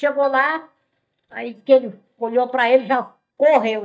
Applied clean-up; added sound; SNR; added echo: neural mask model DeepFilterNet 3.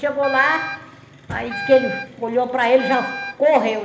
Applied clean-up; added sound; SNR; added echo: none; Wind instrument, woodwind instrument; 12 dB; reverberation time 1.1 s.